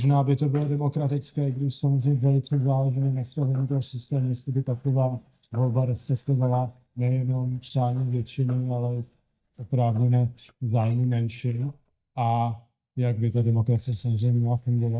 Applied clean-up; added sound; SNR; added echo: neural mask model DeepFilterNet 3.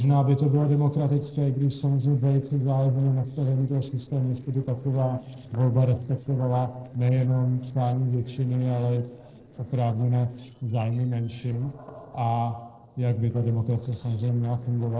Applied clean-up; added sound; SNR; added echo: neural separator model SepFormer DNS4.